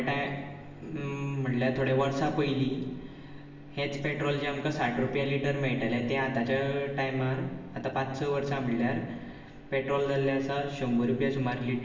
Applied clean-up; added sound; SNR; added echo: none; Bowed string instrument; 20 dB; reverberation time 1.2 s.